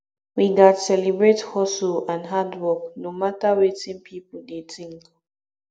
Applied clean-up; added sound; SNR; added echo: none; none; none; none.